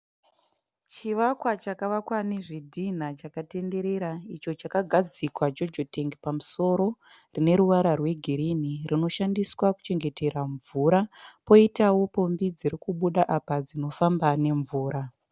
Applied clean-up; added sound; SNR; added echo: none; none; none; none.